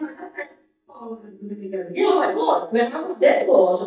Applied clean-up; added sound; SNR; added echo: neural mask model DeepFilterNet 3.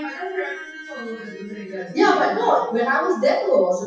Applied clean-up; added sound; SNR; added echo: classical method WPE with log-MMSE.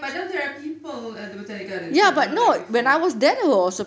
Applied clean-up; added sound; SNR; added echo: none; none; none; none.